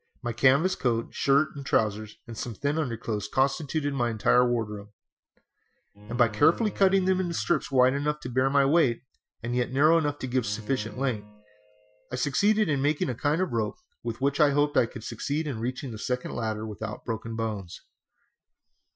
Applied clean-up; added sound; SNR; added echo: classical method Wiener filter.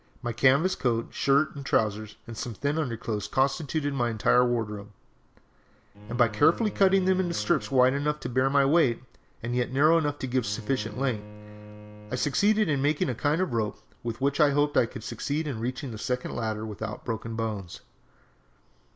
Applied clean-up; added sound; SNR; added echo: none; Bowed string instrument; 17 dB; none.